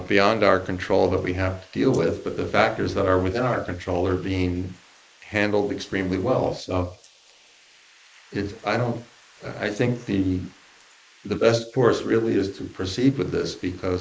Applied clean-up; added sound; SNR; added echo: neural mask model Resemble Enhance denoiser.